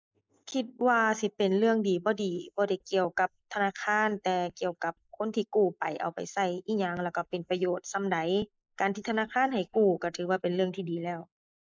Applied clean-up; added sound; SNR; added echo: neural mask model Resemble Enhance denoiser.